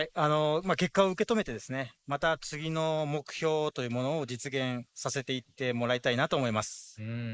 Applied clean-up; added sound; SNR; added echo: neural mask model Resemble Enhance denoiser.